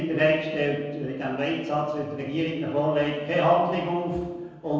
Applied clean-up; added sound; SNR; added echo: none; none; none; reverberation time 1.2 s.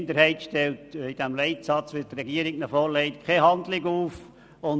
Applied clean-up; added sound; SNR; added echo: none; none; none; none.